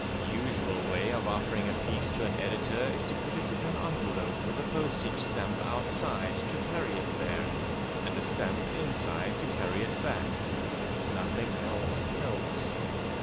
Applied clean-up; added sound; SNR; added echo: none; Fixed-wing aircraft, airplane; -4 dB; none.